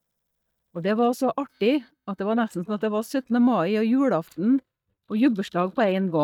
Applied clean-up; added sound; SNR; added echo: neural mask model DeepFilterNet 3.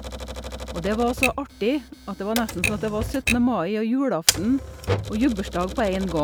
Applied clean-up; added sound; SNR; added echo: none; Typewriter; 4 dB; none.